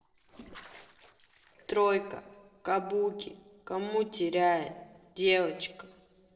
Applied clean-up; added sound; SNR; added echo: neural separator model SepFormer DNS4.